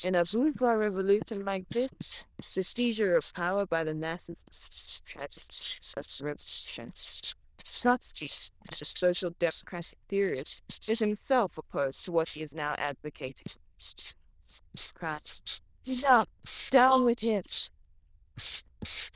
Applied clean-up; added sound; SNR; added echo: neural diffusion model UNIVERSE++.